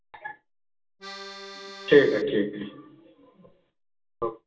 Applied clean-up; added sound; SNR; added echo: none; Accordion; 13 dB; reverberation time 0.3 s.